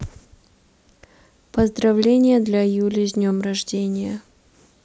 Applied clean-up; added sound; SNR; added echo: none; none; none; none.